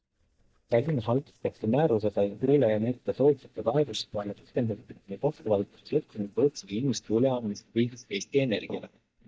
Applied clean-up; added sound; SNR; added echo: neural mask model DeepFilterNet 3.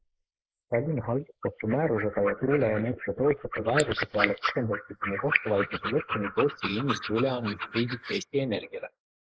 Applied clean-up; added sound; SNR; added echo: neural mask model Resemble Enhance denoiser.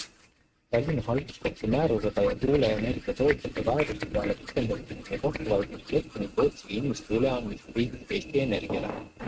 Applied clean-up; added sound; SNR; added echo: neural mask model RNNoise.